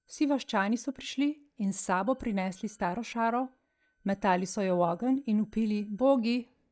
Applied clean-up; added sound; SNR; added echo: neural mask model DeepFilterNet 3.